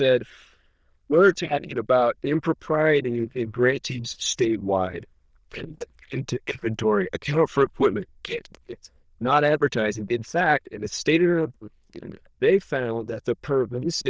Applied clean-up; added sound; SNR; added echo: neural diffusion model UNIVERSE++.